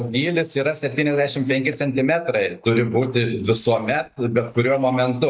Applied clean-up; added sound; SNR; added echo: neural mask model DeepFilterNet 3.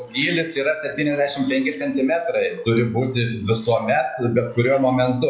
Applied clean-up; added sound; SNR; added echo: classical method log-MMSE.